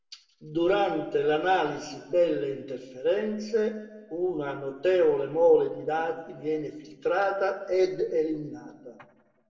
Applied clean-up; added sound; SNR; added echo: none; none; none; reverberation time 0.9 s.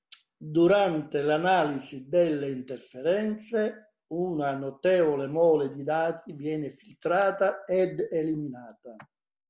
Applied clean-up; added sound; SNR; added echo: none; none; none; none.